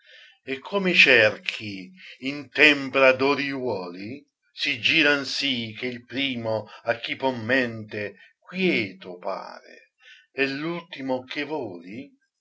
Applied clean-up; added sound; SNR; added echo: none; none; none; none.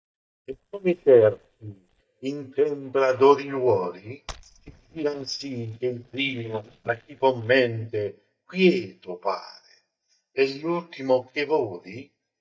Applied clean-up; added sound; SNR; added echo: neural mask model DeepFilterNet 3.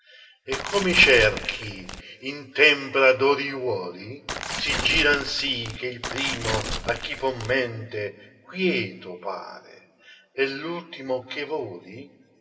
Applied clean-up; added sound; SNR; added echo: none; Tearing; 6 dB; reverberation time 2.8 s.